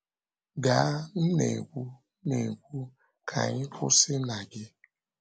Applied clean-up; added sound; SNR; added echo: none; none; none; none.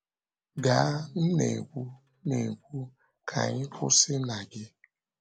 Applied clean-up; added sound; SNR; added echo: none; Acoustic guitar; 18 dB; none.